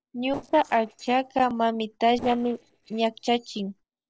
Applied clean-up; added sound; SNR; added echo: neural separator model SepFormer DNS4.